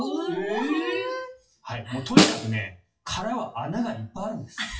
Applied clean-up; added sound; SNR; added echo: classical method WPE with log-MMSE.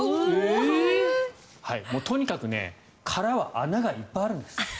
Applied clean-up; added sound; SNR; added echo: none; none; none; none.